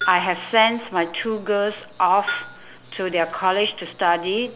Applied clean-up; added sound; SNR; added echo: none; Bell; 15 dB; none.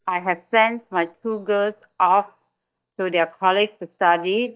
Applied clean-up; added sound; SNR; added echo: neural mask model DeepFilterNet 3.